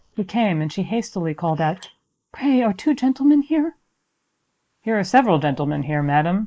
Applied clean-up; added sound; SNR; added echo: neural mask model Resemble Enhance denoiser.